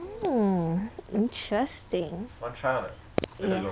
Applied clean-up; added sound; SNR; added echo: none; none; none; none.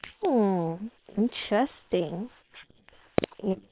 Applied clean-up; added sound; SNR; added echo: neural separator model SepFormer WHAM!.